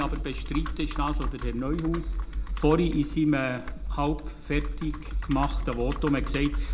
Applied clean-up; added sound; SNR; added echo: none; Computer keyboard; 2 dB; reverberation time 0.5 s.